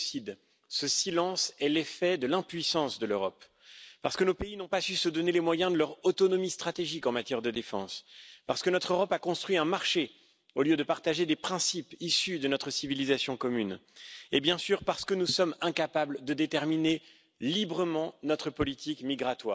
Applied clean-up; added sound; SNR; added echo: none; none; none; none.